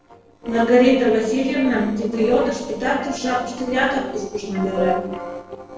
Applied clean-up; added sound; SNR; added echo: neural separator model SepFormer DNS4.